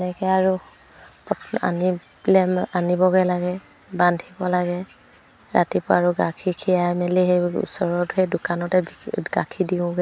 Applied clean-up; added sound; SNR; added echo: none; none; none; none.